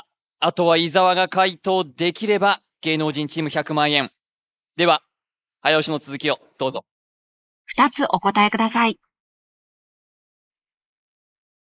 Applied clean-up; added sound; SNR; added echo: neural mask model Resemble Enhance denoiser.